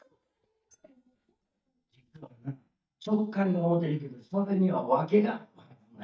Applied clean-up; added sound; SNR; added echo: neural mask model DeepFilterNet 3.